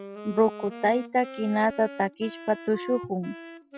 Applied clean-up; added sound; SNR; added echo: none; Wind instrument, woodwind instrument; 14 dB; none.